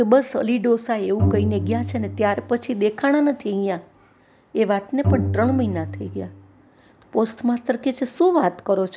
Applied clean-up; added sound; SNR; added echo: none; Bowed string instrument; 6 dB; none.